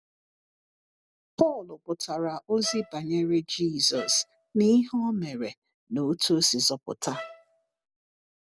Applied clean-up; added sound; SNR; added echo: none; Bowed string instrument; 15 dB; none.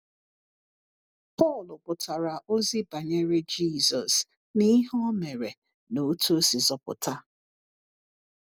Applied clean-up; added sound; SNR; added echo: none; none; none; none.